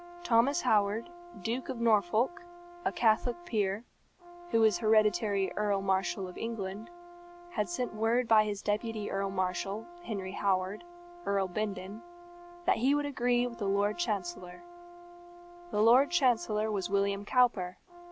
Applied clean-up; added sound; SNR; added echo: none; Brass instrument; 18 dB; none.